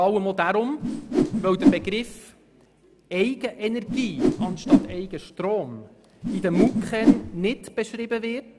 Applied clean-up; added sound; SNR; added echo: none; Whoosh, swoosh, swish; -4 dB; none.